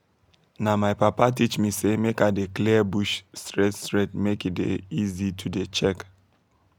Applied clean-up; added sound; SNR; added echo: none; none; none; none.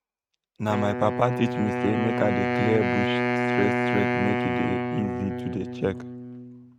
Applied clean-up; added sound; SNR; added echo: neural mask model RNNoise.